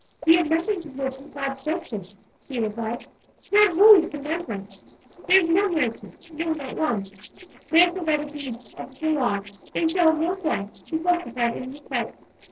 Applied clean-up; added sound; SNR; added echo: neural separator model SepFormer DNS4.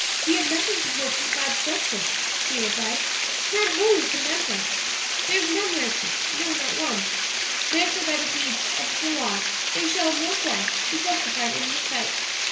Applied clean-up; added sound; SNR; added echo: none; Water; -4 dB; reverberation time 0.7 s.